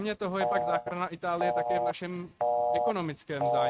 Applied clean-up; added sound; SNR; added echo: neural mask model RNNoise.